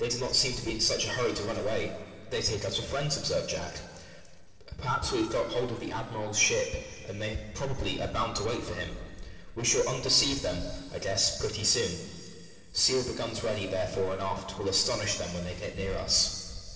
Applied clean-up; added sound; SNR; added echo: none; Wind; 18 dB; reverberation time 2.5 s.